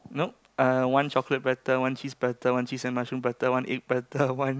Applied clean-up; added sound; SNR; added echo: none; none; none; none.